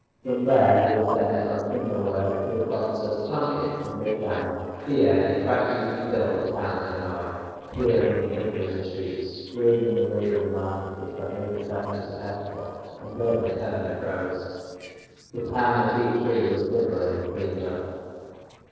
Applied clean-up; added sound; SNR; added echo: neural separator model SepFormer DNS4.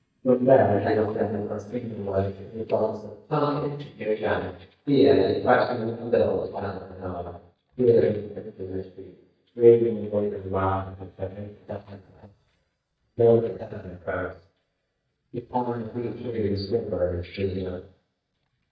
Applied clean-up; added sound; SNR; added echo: neural mask model DeepFilterNet 3.